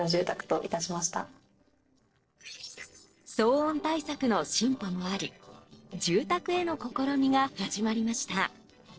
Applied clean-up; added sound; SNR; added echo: neural separator model SepFormer DNS4.